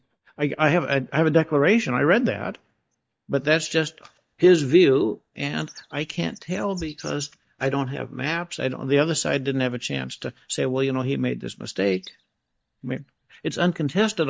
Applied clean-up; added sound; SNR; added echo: neural mask model DeepFilterNet 3.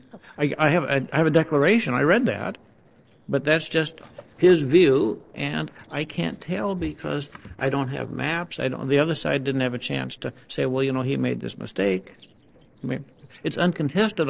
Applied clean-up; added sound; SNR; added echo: neural separator model SepFormer DNS4.